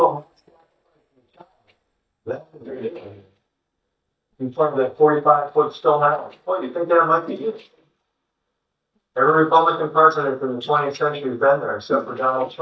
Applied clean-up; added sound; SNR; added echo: neural mask model DeepFilterNet 3.